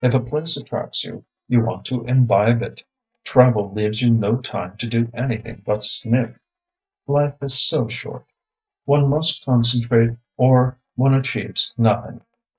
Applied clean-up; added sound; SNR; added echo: neural mask model DeepFilterNet 3.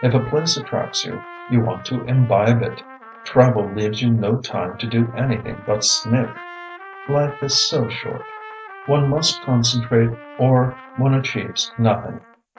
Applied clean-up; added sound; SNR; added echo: none; Trumpet; 18 dB; none.